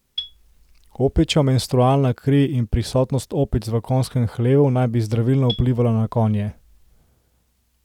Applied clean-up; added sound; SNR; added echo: none; Marimba, xylophone; 19 dB; none.